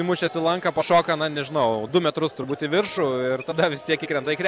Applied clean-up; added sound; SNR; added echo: none; none; none; none.